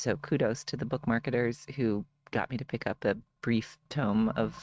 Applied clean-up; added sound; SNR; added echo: neural mask model RNNoise.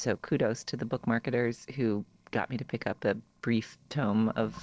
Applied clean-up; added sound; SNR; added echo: neural separator model SepFormer DNS4.